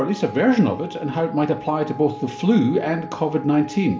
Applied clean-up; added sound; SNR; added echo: none; Wind instrument, woodwind instrument; 16 dB; reverberation time 0.5 s.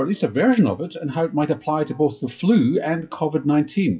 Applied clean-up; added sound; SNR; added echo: classical method WPE with log-MMSE.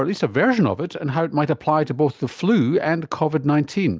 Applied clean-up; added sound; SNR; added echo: none; none; none; none.